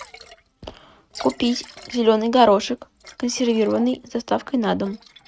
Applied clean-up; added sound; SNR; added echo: neural mask model RNNoise.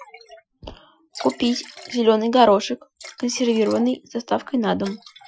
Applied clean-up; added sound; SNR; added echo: classical method Wiener filter.